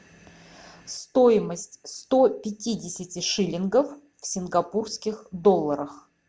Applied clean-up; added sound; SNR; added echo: none; none; none; none.